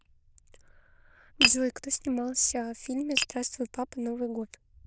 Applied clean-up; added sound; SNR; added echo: neural diffusion model UNIVERSE++.